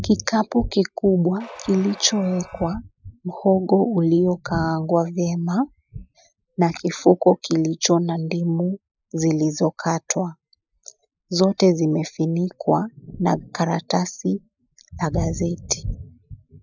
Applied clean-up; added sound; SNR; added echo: classical method Wiener filter.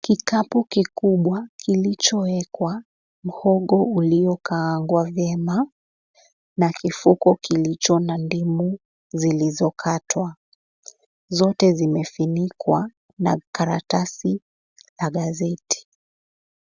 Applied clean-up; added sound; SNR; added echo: none; none; none; none.